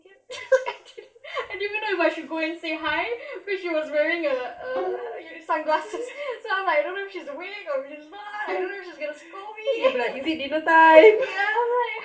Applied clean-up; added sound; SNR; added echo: neural separator model SepFormer DNS4.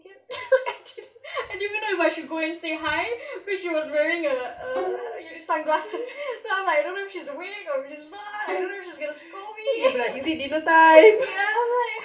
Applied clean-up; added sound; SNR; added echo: none; Bowed string instrument; 11 dB; reverberation time 1.4 s.